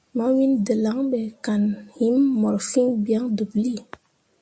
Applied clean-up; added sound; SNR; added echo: none; none; none; none.